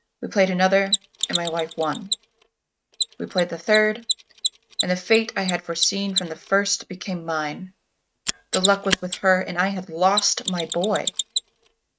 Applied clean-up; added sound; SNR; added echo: neural mask model RNNoise.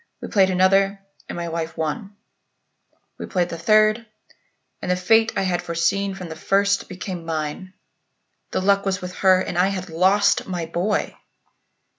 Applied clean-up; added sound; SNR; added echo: none; none; none; none.